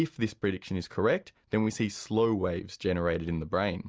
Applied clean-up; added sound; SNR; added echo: none; none; none; none.